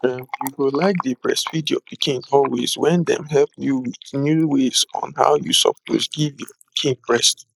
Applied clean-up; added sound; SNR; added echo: neural mask model Resemble Enhance denoiser.